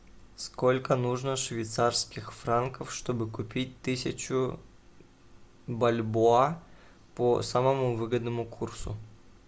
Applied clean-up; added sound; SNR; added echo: none; none; none; none.